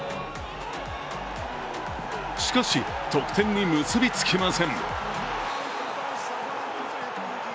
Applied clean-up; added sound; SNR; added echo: none; none; none; none.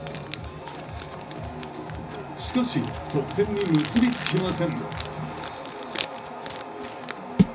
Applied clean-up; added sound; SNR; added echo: none; Crumpling, crinkling; 5 dB; reverberation time 0.4 s.